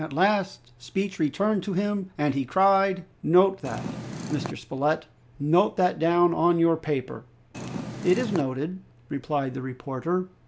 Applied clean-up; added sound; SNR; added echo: none; Purr; 8 dB; none.